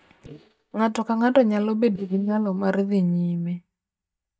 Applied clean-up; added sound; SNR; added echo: neural mask model DeepFilterNet 3.